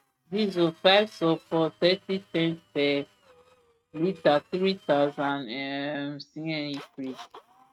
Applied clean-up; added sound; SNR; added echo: neural mask model RNNoise.